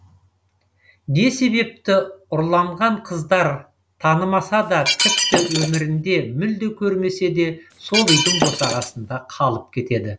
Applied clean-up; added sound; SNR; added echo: none; Shatter; 0 dB; none.